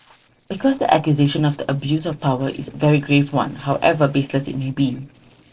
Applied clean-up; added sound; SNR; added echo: neural separator model SepFormer DNS4.